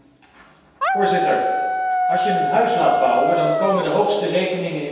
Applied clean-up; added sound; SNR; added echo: none; Dog; -1 dB; reverberation time 1.2 s.